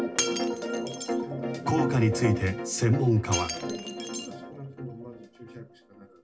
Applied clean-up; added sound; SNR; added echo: none; Shatter; 11 dB; reverberation time 0.4 s.